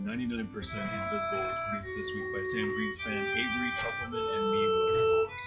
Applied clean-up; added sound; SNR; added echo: classical method log-MMSE.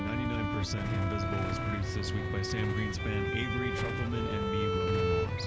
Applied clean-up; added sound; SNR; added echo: none; Idling / Engine starting / Motorcycle / Accelerating, revving, vroom + Bowed string instrument; -3 dB; none.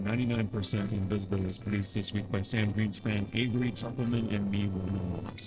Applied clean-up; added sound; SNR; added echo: neural separator model SepFormer DNS4.